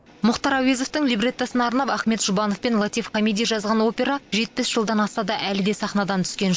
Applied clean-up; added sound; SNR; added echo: none; none; none; none.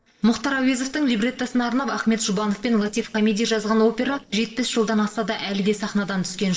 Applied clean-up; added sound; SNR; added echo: neural separator model SepFormer DNS4.